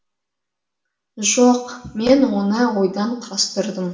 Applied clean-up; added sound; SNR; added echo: none; none; none; reverberation time 0.7 s.